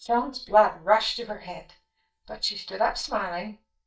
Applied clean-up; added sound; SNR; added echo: neural mask model DeepFilterNet 3.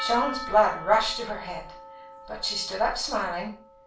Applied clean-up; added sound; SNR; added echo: none; Percussion; 12 dB; reverberation time 0.3 s.